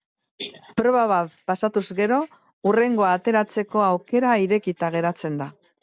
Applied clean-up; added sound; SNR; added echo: none; none; none; none.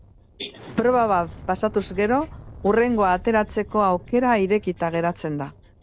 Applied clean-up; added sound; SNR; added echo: none; Explosion; 19 dB; none.